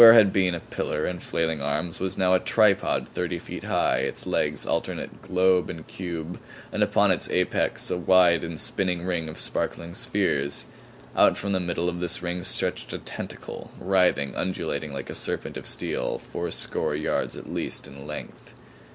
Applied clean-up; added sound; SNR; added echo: none; none; none; none.